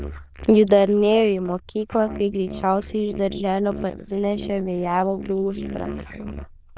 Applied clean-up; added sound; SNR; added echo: neural diffusion model UNIVERSE++.